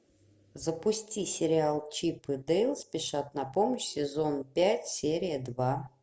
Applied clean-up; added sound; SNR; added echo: none; none; none; none.